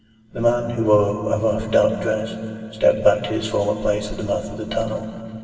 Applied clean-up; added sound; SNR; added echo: none; none; none; reverberation time 2.6 s.